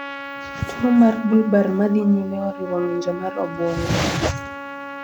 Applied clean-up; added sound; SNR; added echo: none; Trumpet; 12 dB; none.